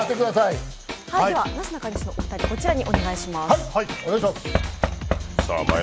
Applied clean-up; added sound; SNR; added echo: none; Knock / Wood; 5 dB; none.